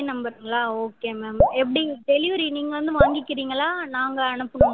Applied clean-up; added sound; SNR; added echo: none; Drip; 1 dB; none.